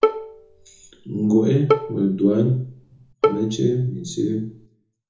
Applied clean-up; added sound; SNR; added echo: none; Bowed string instrument; 4 dB; reverberation time 0.6 s.